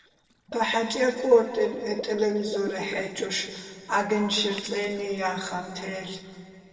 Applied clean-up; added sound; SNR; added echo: neural separator model SepFormer DNS4.